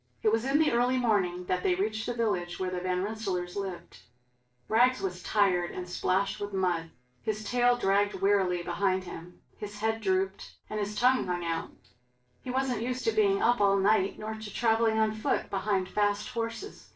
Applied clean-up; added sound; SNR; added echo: neural separator model SepFormer DNS4.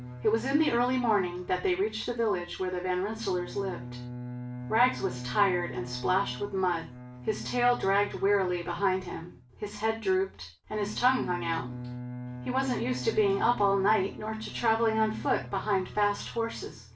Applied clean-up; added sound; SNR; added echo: none; Bowed string instrument; 13 dB; reverberation time 0.3 s.